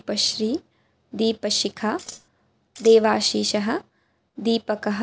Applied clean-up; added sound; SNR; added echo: none; Scissors; 17 dB; none.